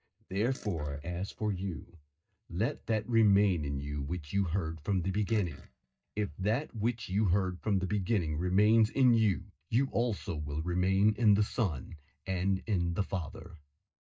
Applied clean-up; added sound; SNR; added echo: neural mask model DeepFilterNet 3.